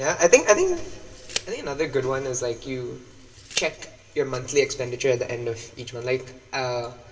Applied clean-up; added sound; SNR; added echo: none; Tick; 15 dB; reverberation time 2.8 s.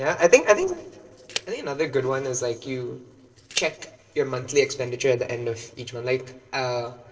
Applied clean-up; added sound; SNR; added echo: neural separator model SepFormer DNS4.